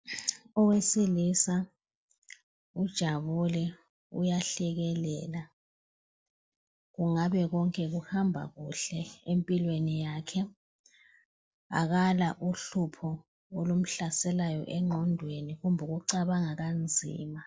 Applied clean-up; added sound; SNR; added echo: neural separator model SepFormer DNS4.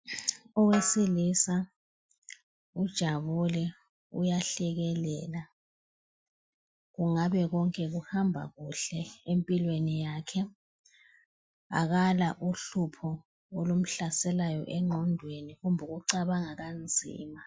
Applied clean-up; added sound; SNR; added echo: classical method Wiener filter.